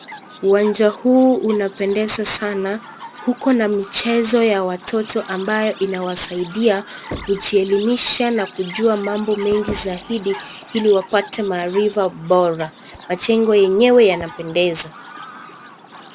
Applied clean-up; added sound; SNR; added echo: none; Chirp, tweet + Knock; 17 dB; none.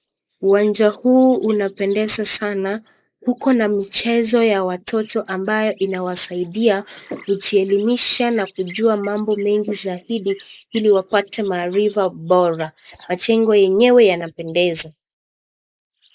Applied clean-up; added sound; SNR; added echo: neural mask model Resemble Enhance denoiser.